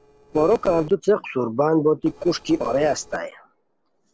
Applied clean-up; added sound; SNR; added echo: neural separator model SepFormer DNS4.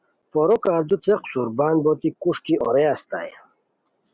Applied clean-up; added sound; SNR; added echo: none; none; none; none.